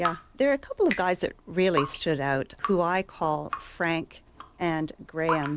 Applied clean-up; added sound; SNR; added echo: none; Drip; 10 dB; none.